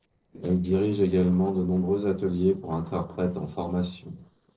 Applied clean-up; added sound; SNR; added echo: neural separator model SepFormer DNS4.